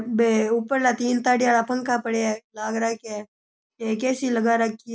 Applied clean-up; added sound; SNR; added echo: none; none; none; none.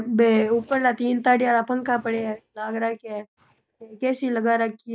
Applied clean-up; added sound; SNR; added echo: neural mask model DeepFilterNet 3.